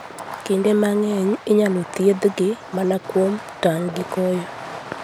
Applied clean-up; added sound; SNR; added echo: none; Fireworks; 15 dB; none.